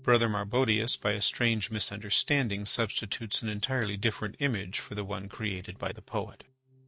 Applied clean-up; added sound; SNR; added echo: neural mask model RNNoise.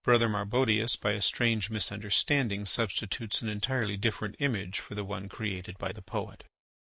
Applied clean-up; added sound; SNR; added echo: neural mask model Resemble Enhance denoiser.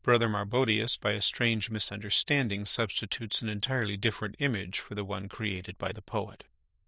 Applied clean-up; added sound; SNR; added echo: neural diffusion model UNIVERSE++.